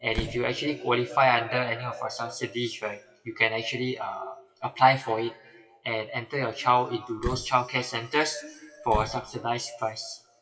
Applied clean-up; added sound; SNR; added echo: classical method WPE with log-MMSE.